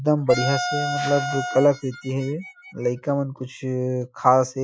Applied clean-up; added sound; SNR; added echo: classical method Wiener filter.